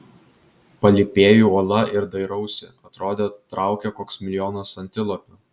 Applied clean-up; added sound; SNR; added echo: none; none; none; none.